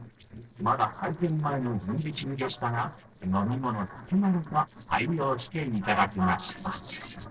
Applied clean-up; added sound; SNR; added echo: neural separator model SepFormer DNS4.